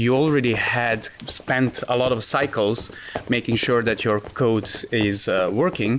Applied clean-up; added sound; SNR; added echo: none; Run; 16 dB; none.